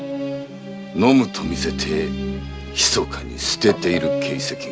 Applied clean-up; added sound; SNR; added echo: none; none; none; none.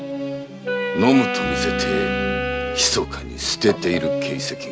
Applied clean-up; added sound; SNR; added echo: none; Wind instrument, woodwind instrument; 4 dB; none.